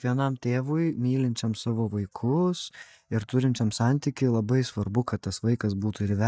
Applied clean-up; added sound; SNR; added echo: neural mask model DeepFilterNet 3.